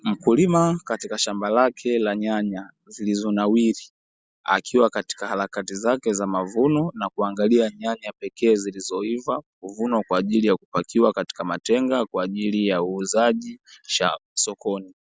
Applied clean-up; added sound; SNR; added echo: none; none; none; none.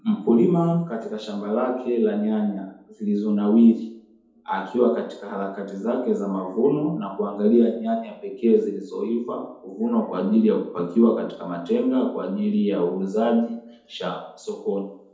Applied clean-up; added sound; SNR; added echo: none; none; none; reverberation time 2.0 s.